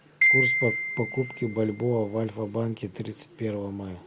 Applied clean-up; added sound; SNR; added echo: none; Marimba, xylophone; 0 dB; none.